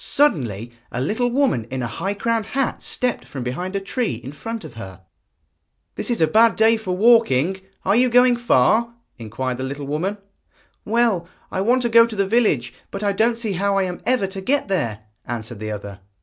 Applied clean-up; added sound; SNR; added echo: none; none; none; none.